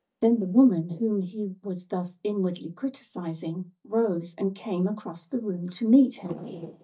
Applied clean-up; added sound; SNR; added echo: neural mask model DeepFilterNet 3.